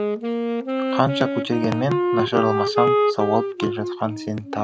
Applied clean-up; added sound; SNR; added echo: none; Wind instrument, woodwind instrument; -1 dB; none.